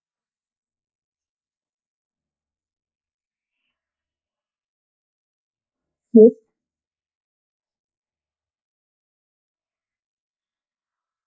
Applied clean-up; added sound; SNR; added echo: neural mask model Resemble Enhance denoiser.